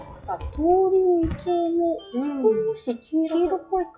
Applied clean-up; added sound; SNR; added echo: classical method WPE with log-MMSE.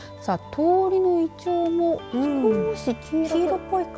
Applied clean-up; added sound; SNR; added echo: none; none; none; none.